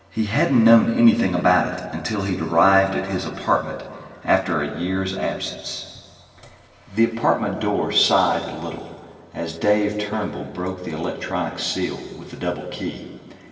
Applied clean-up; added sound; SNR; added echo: none; none; none; reverberation time 2.1 s.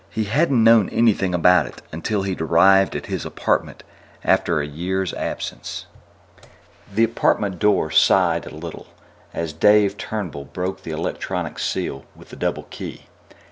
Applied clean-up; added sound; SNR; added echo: none; none; none; none.